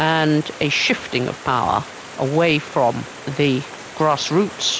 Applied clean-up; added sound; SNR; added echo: none; Stream; 16 dB; none.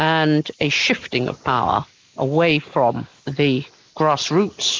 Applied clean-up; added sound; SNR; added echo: neural mask model Resemble Enhance denoiser.